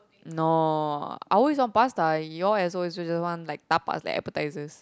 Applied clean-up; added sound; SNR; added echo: none; none; none; none.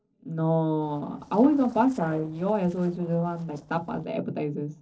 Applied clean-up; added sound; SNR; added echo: neural separator model SepFormer DNS4.